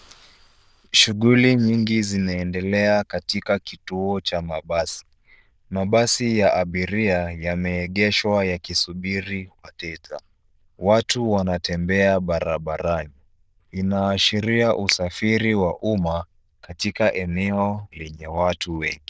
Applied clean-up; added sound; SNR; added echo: neural diffusion model UNIVERSE++.